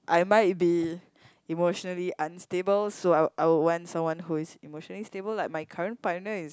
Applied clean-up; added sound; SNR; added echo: none; none; none; none.